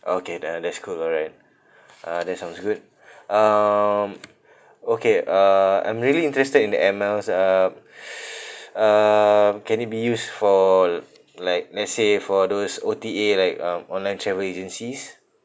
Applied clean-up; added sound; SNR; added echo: none; none; none; none.